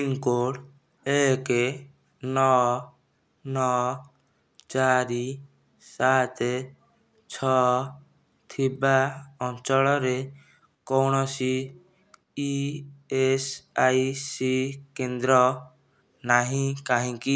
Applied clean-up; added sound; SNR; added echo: none; none; none; none.